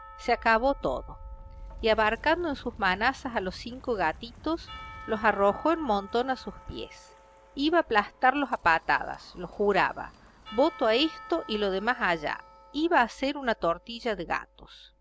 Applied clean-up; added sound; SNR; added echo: none; Church bell / Percussion + Wind; 18 dB; none.